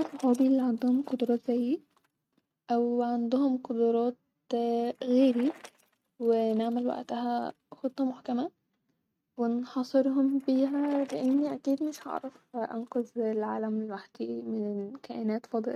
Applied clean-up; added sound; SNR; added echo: neural mask model RNNoise.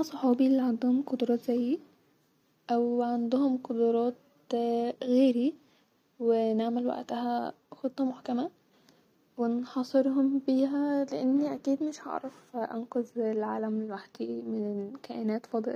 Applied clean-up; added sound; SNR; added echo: none; none; none; none.